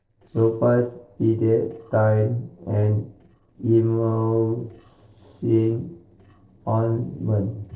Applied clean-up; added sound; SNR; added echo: neural separator model SepFormer DNS4.